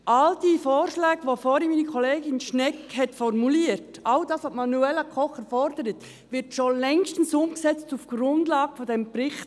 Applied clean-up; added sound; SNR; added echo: none; none; none; none.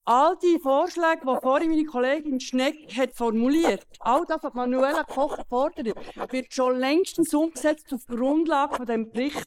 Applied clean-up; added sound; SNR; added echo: neural mask model Resemble Enhance denoiser.